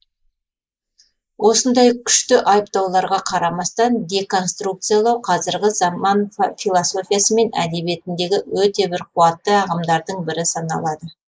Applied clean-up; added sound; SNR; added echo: neural mask model Resemble Enhance denoiser.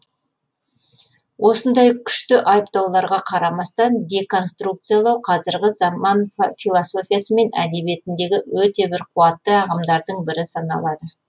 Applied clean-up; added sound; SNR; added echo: none; none; none; none.